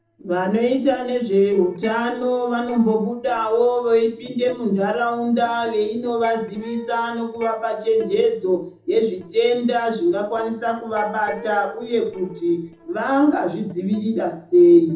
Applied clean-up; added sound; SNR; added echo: neural separator model SepFormer DNS4.